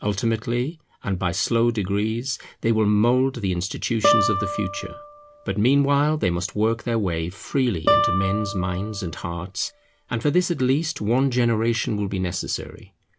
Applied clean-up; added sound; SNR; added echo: none; Guitar; 4 dB; none.